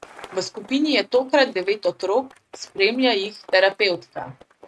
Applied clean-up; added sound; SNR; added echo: neural mask model RNNoise.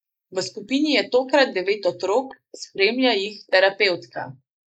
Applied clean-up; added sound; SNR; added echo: neural mask model Resemble Enhance denoiser.